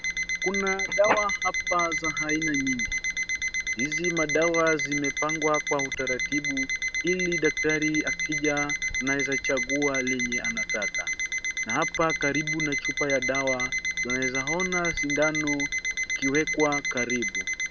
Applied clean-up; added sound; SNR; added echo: none; Alarm; 0 dB; none.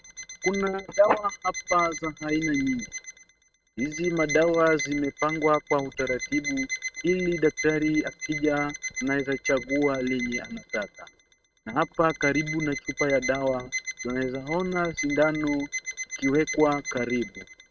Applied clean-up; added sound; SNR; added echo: neural mask model RNNoise.